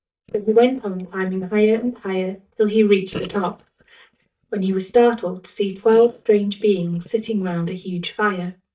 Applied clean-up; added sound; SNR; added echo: neural mask model DeepFilterNet 3.